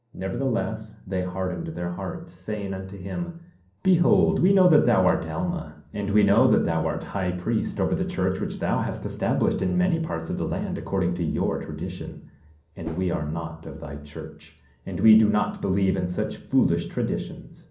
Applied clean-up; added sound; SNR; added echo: none; Whoosh, swoosh, swish; 13 dB; reverberation time 0.6 s.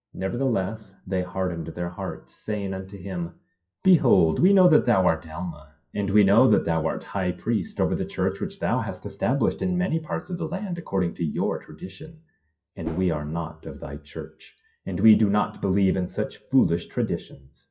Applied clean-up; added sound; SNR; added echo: classical method WPE with log-MMSE.